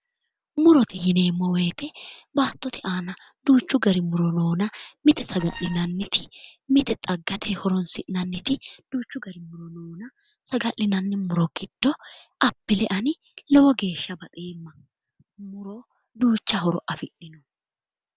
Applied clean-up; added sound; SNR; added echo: neural separator model SepFormer DNS4.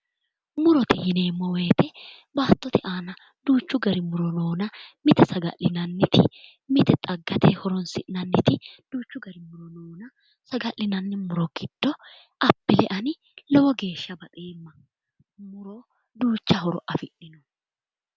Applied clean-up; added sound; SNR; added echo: none; none; none; none.